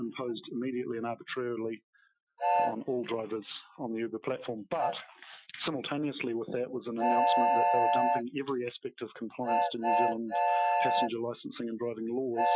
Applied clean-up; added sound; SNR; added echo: classical method Wiener filter.